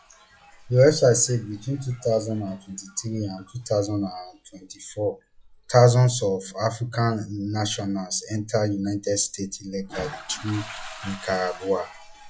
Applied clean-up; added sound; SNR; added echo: classical method log-MMSE.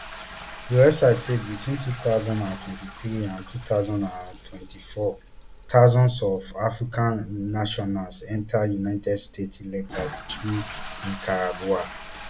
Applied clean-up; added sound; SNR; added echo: none; Toilet flush; 15 dB; none.